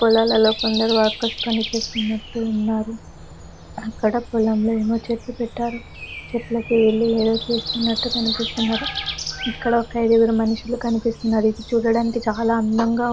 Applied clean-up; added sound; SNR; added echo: none; Breathing; 10 dB; none.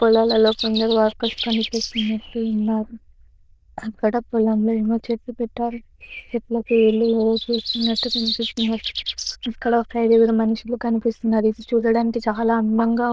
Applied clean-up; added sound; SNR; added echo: neural diffusion model UNIVERSE++.